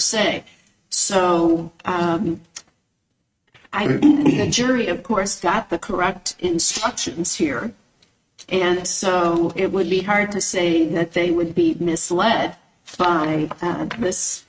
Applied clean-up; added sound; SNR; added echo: neural mask model RNNoise.